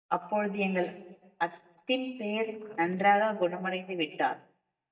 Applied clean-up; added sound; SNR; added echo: neural mask model DeepFilterNet 3.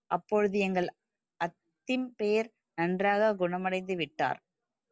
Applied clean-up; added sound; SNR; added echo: none; none; none; none.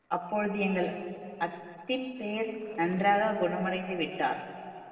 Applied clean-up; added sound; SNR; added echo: neural separator model SepFormer DNS4.